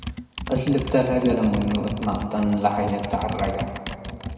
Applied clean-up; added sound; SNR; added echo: none; Computer keyboard; 8 dB; reverberation time 2.4 s.